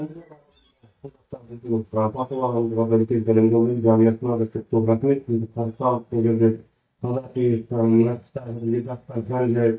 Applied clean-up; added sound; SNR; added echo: neural mask model DeepFilterNet 3.